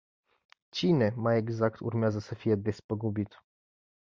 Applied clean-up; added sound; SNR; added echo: none; none; none; none.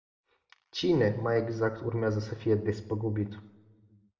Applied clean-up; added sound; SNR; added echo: none; none; none; reverberation time 0.7 s.